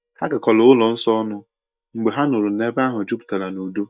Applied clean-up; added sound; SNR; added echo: neural mask model DeepFilterNet 3.